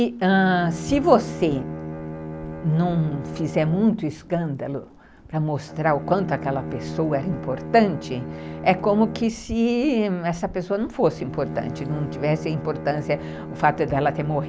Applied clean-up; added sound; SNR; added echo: none; Bowed string instrument; 10 dB; none.